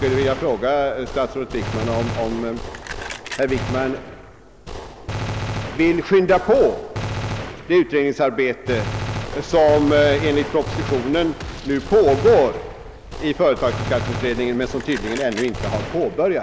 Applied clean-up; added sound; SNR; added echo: none; Gunshot, gunfire; 8 dB; none.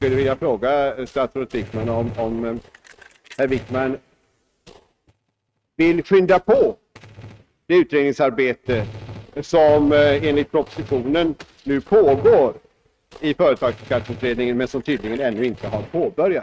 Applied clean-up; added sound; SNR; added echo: neural mask model RNNoise.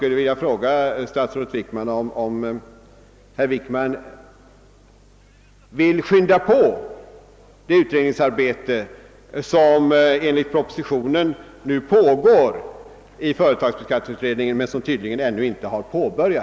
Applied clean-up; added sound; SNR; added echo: none; none; none; none.